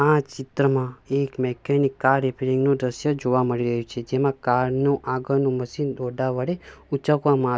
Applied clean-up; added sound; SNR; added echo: none; none; none; none.